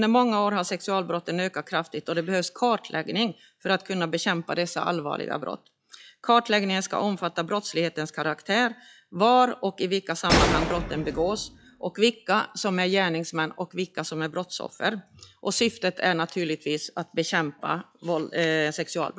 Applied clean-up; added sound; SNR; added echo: classical method log-MMSE.